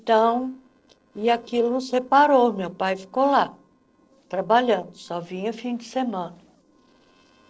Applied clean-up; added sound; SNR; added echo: neural separator model SepFormer DNS4.